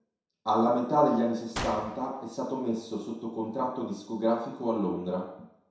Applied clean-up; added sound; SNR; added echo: none; Gunshot, gunfire; 14 dB; reverberation time 0.7 s.